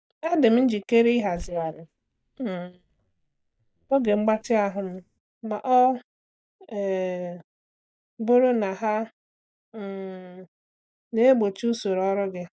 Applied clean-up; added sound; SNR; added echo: neural mask model DeepFilterNet 3.